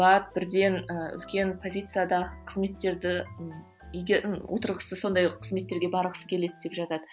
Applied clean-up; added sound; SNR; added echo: none; none; none; none.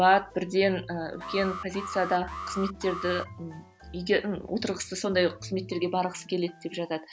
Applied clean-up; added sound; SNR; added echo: none; Alarm; 11 dB; none.